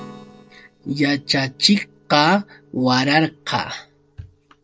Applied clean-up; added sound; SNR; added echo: neural separator model SepFormer DNS4.